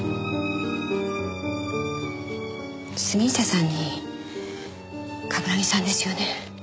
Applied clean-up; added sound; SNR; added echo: none; none; none; none.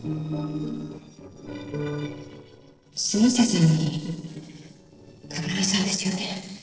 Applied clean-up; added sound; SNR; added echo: neural separator model SepFormer DNS4.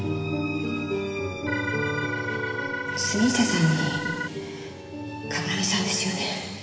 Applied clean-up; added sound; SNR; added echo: none; Organ; 4 dB; reverberation time 2.5 s.